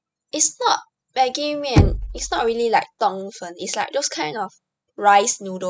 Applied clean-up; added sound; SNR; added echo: classical method spectral subtraction.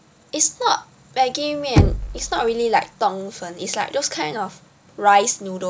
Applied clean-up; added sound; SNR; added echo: none; Knock; 1 dB; none.